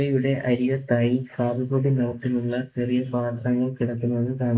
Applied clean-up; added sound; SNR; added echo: neural mask model Resemble Enhance denoiser.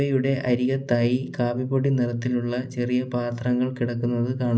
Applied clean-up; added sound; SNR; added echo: none; none; none; none.